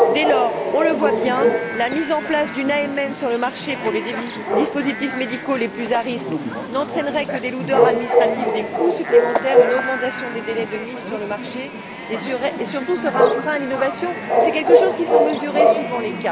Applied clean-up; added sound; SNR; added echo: none; Bark / Chatter / Chirp, tweet / Livestock, farm animals, working animals; -3 dB; none.